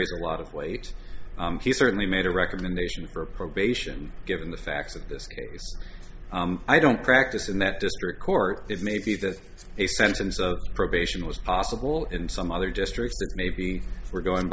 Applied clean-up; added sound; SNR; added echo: none; none; none; none.